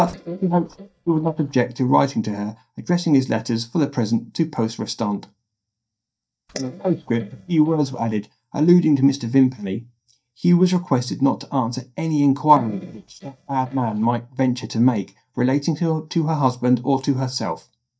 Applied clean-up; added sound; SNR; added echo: neural mask model DeepFilterNet 3.